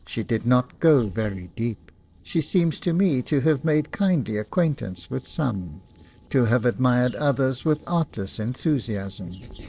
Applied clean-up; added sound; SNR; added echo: neural separator model SepFormer DNS4.